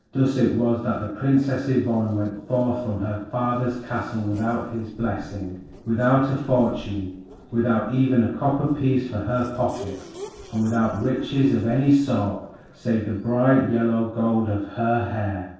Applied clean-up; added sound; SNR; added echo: neural separator model SepFormer DNS4.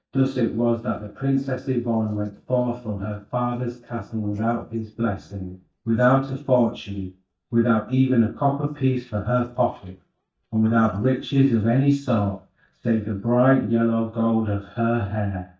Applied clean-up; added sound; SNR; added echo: neural mask model DeepFilterNet 3.